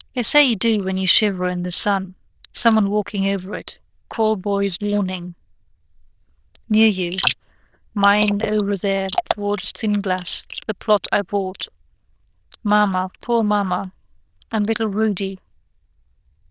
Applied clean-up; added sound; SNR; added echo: neural diffusion model UNIVERSE++.